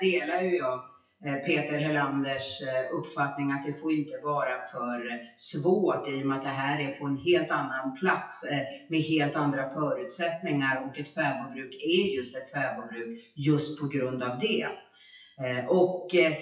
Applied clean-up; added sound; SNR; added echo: classical method WPE with log-MMSE.